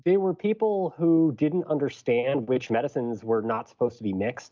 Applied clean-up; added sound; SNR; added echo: none; none; none; none.